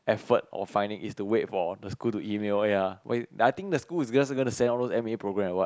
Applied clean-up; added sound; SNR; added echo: none; none; none; none.